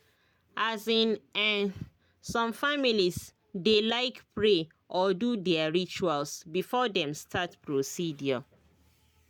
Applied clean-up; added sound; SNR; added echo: none; none; none; none.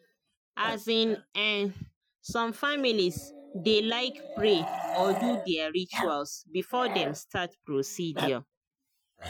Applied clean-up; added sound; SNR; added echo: classical method Wiener filter.